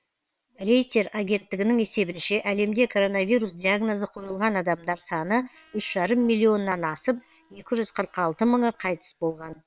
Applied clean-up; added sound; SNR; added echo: neural separator model SepFormer WHAM!.